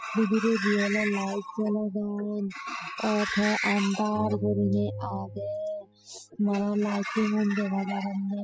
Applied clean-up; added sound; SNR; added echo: classical method spectral subtraction.